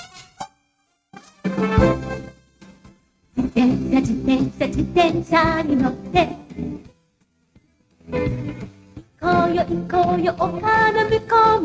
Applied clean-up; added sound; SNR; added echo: neural mask model RNNoise.